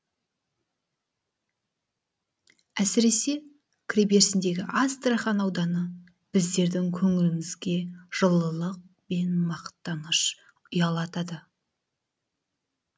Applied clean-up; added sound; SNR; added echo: none; none; none; none.